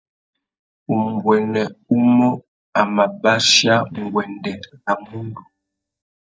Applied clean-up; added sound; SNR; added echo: neural mask model DeepFilterNet 3.